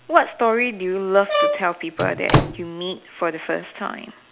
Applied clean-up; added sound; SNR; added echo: none; Brass instrument + Slam / Microwave oven; -1 dB; none.